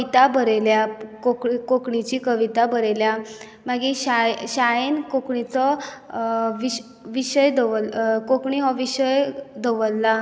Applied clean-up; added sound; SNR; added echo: none; none; none; none.